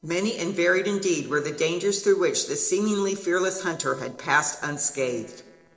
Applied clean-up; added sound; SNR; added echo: neural separator model SepFormer DNS4.